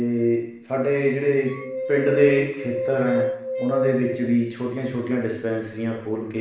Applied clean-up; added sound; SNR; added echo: none; Glass; 5 dB; reverberation time 0.7 s.